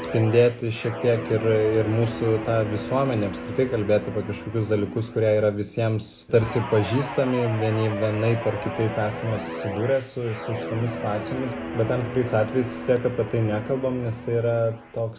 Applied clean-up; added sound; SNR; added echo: none; Guitar; 10 dB; none.